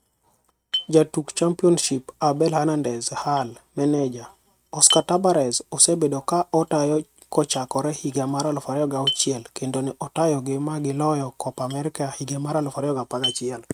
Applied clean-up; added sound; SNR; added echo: neural mask model RNNoise.